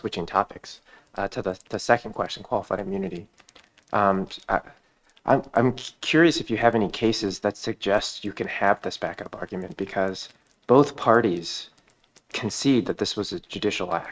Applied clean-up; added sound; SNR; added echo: neural mask model RNNoise.